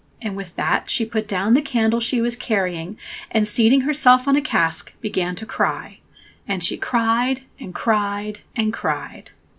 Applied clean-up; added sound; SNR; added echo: none; none; none; none.